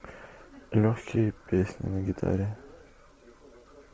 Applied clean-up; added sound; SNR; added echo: none; none; none; none.